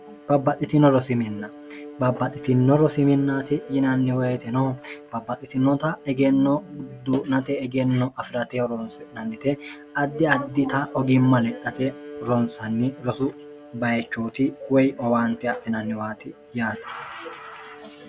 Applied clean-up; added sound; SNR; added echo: none; Bowed string instrument; 19 dB; none.